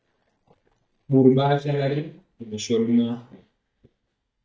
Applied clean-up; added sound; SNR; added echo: neural mask model DeepFilterNet 3.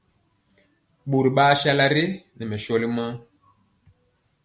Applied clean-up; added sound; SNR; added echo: none; none; none; none.